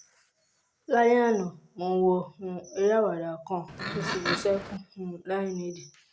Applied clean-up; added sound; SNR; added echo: none; Livestock, farm animals, working animals; 5 dB; none.